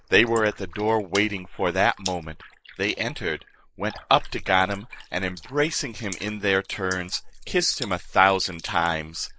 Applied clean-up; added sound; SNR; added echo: neural mask model Resemble Enhance denoiser.